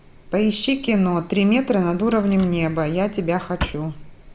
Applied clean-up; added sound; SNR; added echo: none; Drawer open or close; 15 dB; none.